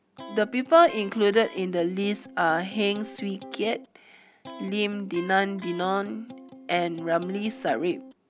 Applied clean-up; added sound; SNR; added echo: none; Electric guitar; 18 dB; none.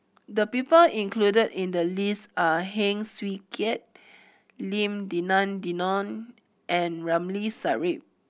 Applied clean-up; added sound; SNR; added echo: none; none; none; none.